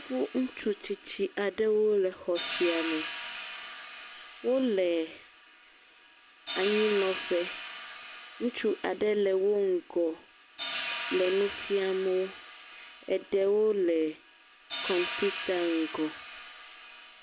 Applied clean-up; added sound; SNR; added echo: none; Hi-hat; 8 dB; none.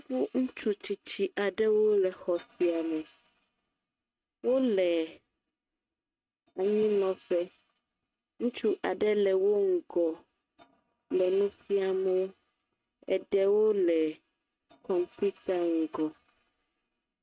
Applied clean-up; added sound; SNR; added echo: neural mask model RNNoise.